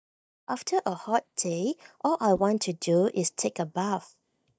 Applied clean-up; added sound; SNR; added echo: neural mask model DeepFilterNet 3.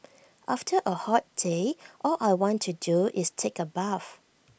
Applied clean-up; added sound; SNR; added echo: none; none; none; none.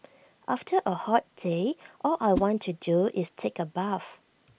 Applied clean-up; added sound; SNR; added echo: none; Whoosh, swoosh, swish; 12 dB; none.